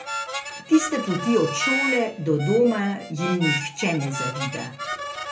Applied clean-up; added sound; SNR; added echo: none; Harmonica; 6 dB; reverberation time 0.3 s.